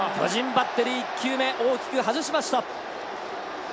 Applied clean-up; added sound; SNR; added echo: none; none; none; none.